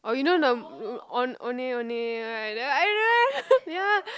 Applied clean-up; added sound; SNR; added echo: none; none; none; none.